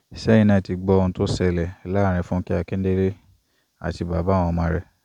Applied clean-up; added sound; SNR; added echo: none; none; none; none.